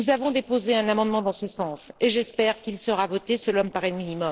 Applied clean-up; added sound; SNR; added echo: neural separator model SepFormer DNS4.